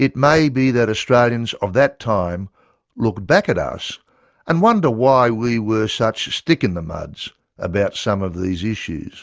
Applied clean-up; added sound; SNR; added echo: none; none; none; none.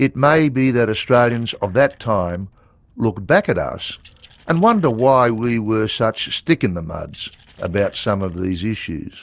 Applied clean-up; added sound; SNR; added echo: neural separator model SepFormer DNS4.